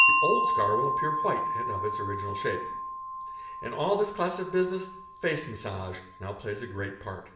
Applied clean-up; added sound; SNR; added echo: none; Wind chime; -2 dB; reverberation time 0.7 s.